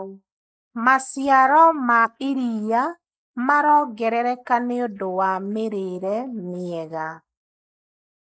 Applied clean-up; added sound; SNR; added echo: neural mask model Resemble Enhance denoiser.